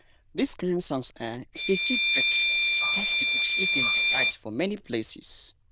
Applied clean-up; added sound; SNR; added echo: neural diffusion model UNIVERSE++.